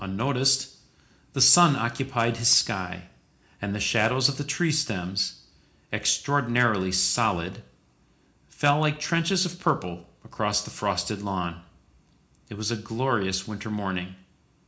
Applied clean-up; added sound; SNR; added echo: none; none; none; reverberation time 0.4 s.